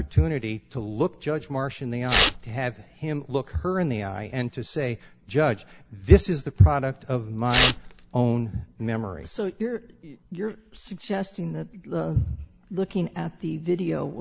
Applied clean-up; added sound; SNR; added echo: none; Tearing; -2 dB; none.